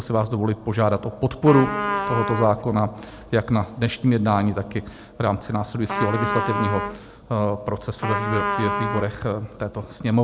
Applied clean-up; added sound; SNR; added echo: none; Trumpet; 4 dB; none.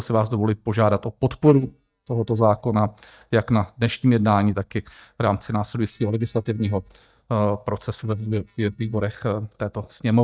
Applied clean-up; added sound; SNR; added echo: neural mask model DeepFilterNet 3.